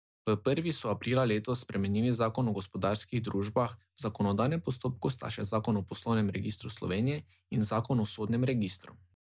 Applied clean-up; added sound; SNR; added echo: none; none; none; none.